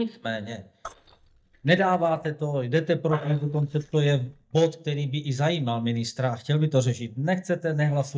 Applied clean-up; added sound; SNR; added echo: neural mask model DeepFilterNet 3.